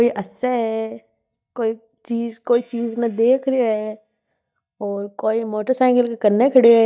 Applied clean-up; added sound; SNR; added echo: neural mask model DeepFilterNet 3.